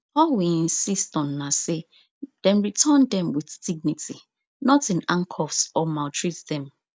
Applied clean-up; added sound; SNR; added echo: none; none; none; none.